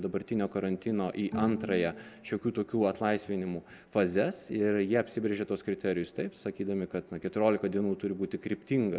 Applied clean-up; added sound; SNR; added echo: none; Bowed string instrument; 11 dB; none.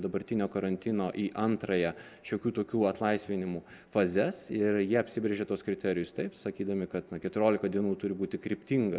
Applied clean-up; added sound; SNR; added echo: none; none; none; none.